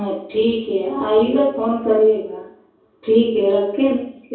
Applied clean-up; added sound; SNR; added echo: none; none; none; reverberation time 0.6 s.